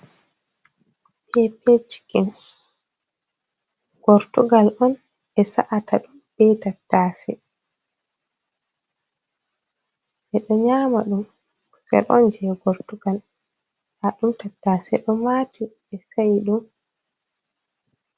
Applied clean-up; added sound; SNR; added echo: none; none; none; none.